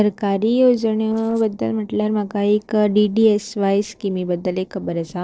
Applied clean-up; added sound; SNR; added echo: neural separator model SepFormer DNS4.